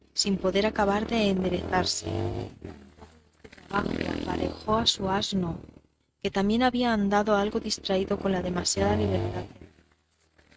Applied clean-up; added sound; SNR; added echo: neural mask model RNNoise.